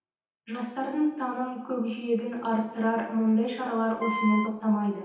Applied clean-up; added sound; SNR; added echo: none; Wind instrument, woodwind instrument; 4 dB; reverberation time 0.9 s.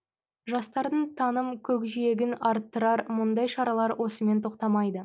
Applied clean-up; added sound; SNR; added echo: none; none; none; none.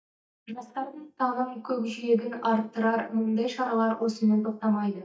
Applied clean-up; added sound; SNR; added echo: neural mask model DeepFilterNet 3.